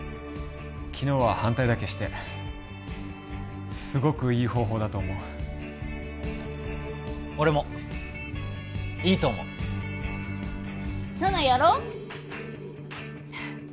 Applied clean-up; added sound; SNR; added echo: none; none; none; none.